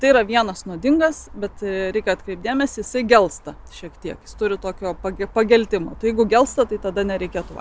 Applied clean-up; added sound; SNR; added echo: none; none; none; none.